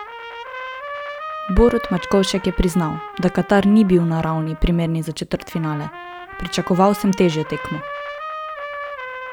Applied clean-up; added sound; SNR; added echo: none; Trumpet; 12 dB; none.